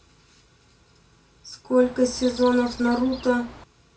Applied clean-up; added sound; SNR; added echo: none; Chirp, tweet; 16 dB; reverberation time 0.2 s.